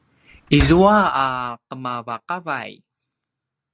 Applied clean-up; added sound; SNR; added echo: none; Slam; 7 dB; none.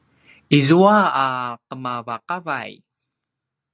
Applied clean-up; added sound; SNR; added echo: none; none; none; none.